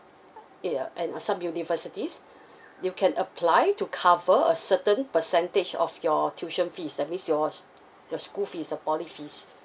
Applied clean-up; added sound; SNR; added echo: none; none; none; reverberation time 0.2 s.